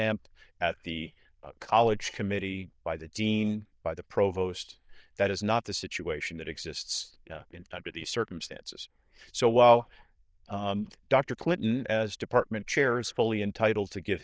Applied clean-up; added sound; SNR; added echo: neural diffusion model UNIVERSE++.